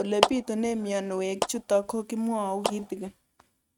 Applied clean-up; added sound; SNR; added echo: neural mask model RNNoise.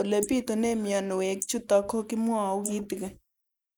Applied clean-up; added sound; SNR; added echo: neural mask model Resemble Enhance denoiser.